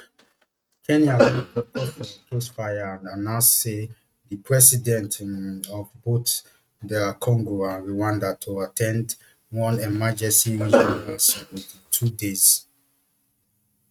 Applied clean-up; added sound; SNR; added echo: neural mask model RNNoise.